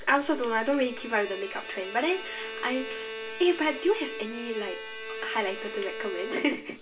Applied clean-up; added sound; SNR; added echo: none; Bowed string instrument; 10 dB; reverberation time 0.2 s.